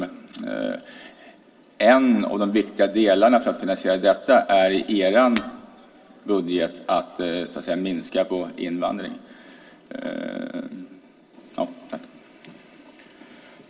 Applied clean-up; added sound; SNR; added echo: none; Shatter; 15 dB; reverberation time 2.1 s.